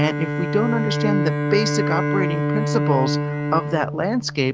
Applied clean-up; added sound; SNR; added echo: none; Bowed string instrument; 0 dB; none.